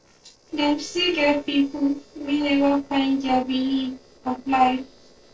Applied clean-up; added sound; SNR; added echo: neural separator model SepFormer DNS4.